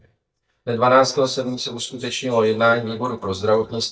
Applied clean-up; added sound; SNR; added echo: neural mask model DeepFilterNet 3.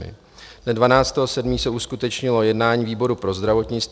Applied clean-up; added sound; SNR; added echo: none; none; none; none.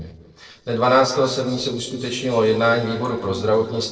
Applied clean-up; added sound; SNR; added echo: neural separator model SepFormer DNS4.